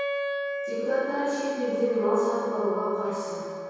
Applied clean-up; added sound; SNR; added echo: none; Wind instrument, woodwind instrument; 5 dB; reverberation time 2.2 s.